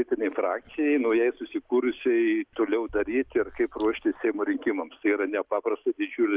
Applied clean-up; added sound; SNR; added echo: none; none; none; none.